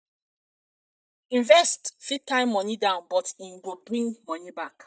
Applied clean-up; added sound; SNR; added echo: neural mask model DeepFilterNet 3.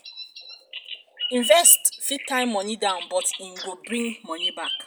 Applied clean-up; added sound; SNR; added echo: none; Bird vocalization, bird call, bird song; 10 dB; none.